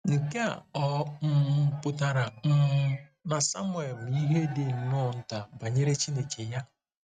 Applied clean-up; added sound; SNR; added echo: neural mask model RNNoise.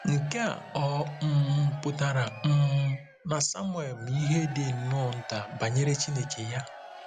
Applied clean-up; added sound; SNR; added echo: none; Crowd / Cheering; 16 dB; none.